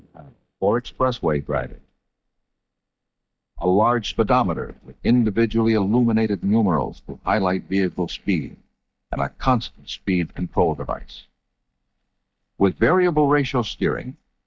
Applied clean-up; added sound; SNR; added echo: neural mask model DeepFilterNet 3.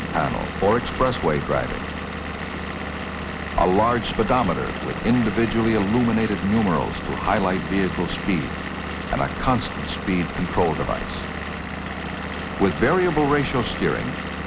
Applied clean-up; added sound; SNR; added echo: none; Engine / Vehicle; 6 dB; none.